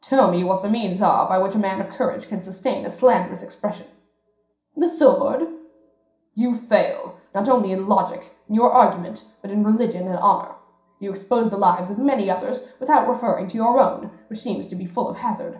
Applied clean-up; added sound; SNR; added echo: none; none; none; reverberation time 0.5 s.